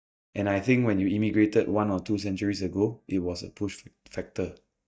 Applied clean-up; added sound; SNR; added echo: neural mask model DeepFilterNet 3.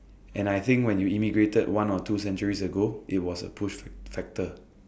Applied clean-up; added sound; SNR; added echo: none; none; none; none.